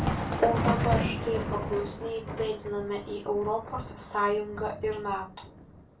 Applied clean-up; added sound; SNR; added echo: none; Thunder; 2 dB; reverberation time 0.2 s.